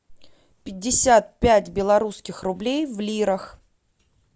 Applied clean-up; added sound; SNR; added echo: none; none; none; none.